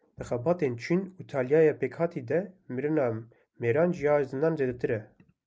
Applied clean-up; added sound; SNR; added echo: none; none; none; none.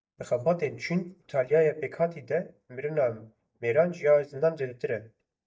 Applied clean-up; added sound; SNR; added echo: neural mask model DeepFilterNet 3.